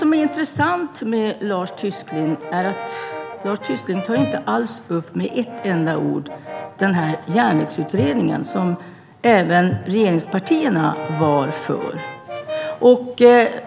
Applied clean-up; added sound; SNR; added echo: none; Brass instrument; 13 dB; none.